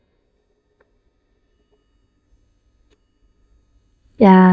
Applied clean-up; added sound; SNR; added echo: neural mask model DeepFilterNet 3.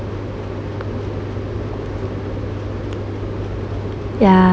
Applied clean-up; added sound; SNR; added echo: none; none; none; none.